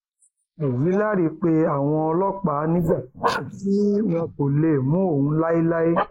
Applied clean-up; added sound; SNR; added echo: neural mask model Resemble Enhance denoiser.